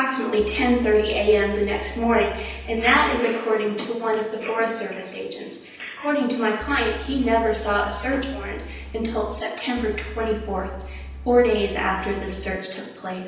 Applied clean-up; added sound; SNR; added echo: none; Engine; 12 dB; reverberation time 0.9 s.